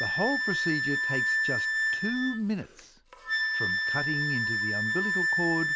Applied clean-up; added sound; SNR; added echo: none; Wind instrument, woodwind instrument; -4 dB; none.